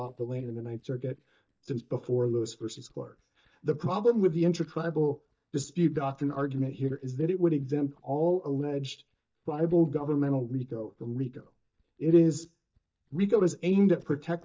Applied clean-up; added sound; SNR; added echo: neural mask model DeepFilterNet 3.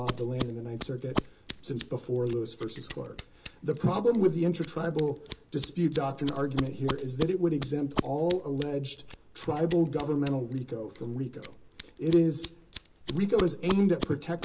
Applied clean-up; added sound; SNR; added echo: none; Scissors; 6 dB; reverberation time 0.2 s.